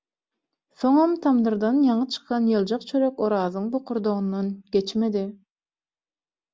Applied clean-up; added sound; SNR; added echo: none; none; none; none.